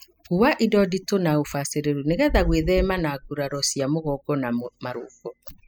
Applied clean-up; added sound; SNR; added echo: classical method spectral subtraction.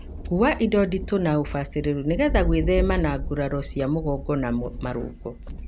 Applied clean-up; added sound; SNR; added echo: none; Thunder; 6 dB; none.